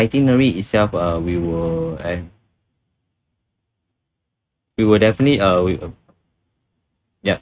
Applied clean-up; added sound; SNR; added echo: neural mask model RNNoise.